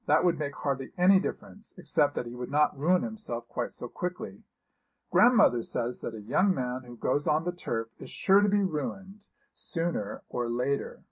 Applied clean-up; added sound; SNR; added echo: none; none; none; none.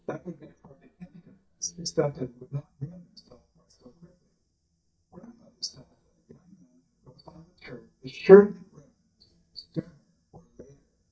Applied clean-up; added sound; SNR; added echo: neural mask model DeepFilterNet 3.